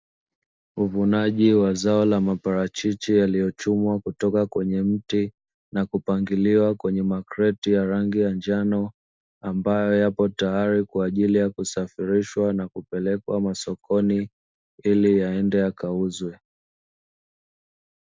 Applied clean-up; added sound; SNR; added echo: none; none; none; none.